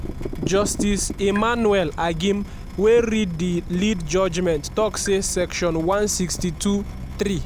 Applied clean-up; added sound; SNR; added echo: none; Drip / Water tap, faucet; 9 dB; none.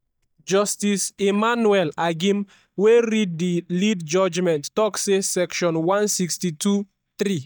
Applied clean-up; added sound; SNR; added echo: neural mask model DeepFilterNet 3.